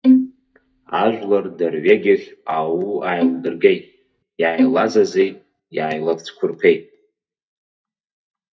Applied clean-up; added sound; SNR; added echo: neural mask model DeepFilterNet 3.